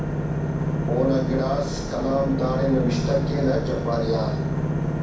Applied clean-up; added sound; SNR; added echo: none; Engine / Boat, Water vehicle; -1 dB; reverberation time 0.6 s.